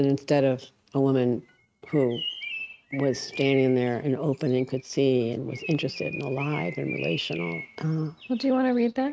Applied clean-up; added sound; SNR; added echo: neural mask model RNNoise.